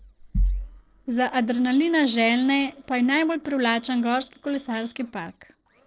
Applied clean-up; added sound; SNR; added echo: neural separator model SepFormer DNS4.